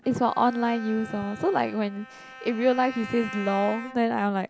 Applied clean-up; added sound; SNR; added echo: none; Bowed string instrument; 15 dB; none.